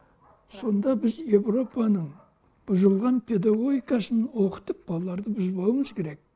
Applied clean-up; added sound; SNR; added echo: none; none; none; none.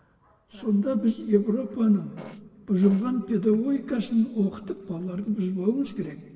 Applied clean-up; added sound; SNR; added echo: none; Fart; 19 dB; reverberation time 3.0 s.